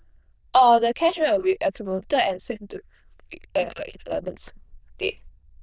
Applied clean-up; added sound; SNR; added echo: neural diffusion model UNIVERSE++.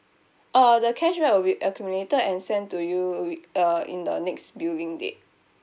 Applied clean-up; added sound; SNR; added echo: none; none; none; none.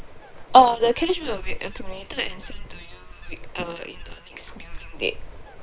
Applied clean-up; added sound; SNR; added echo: neural separator model SepFormer WHAM!.